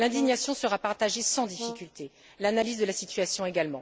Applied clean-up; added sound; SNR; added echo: none; Brass instrument; 14 dB; none.